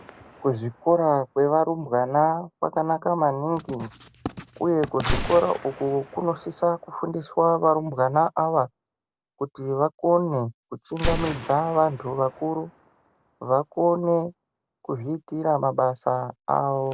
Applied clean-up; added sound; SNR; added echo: none; Writing + Gunshot, gunfire; 12 dB; none.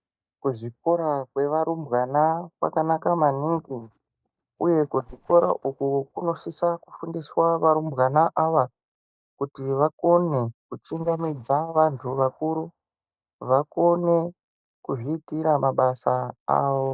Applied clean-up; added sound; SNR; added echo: neural mask model DeepFilterNet 3.